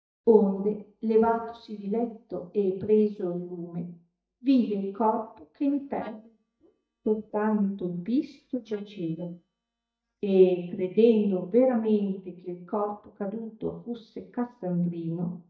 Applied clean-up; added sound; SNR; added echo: neural mask model DeepFilterNet 3.